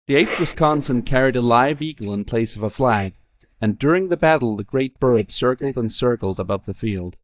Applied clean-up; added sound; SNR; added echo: neural mask model DeepFilterNet 3.